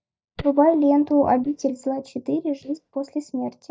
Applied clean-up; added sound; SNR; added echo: neural mask model DeepFilterNet 3.